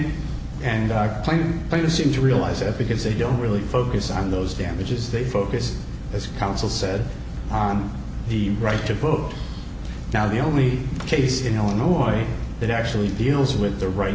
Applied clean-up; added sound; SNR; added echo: none; none; none; none.